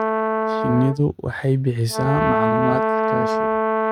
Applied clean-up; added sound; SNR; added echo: neural mask model RNNoise.